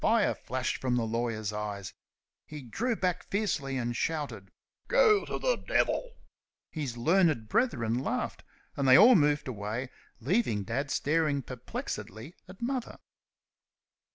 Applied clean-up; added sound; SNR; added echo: none; none; none; none.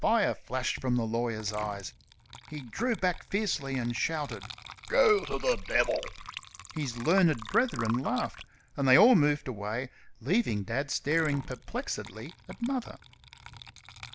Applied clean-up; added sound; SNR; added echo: none; Water / Liquid; 17 dB; none.